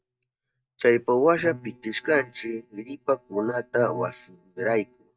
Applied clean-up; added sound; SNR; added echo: neural mask model DeepFilterNet 3.